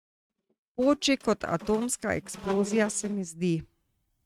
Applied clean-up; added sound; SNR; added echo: neural mask model RNNoise.